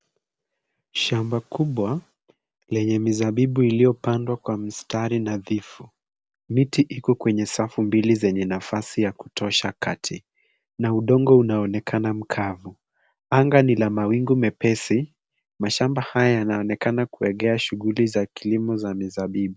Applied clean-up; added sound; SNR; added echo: none; none; none; none.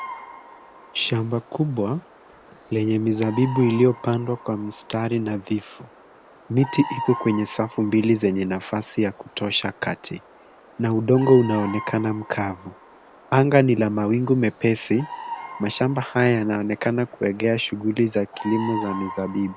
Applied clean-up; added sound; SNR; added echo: none; Bird vocalization, bird call, bird song; 16 dB; none.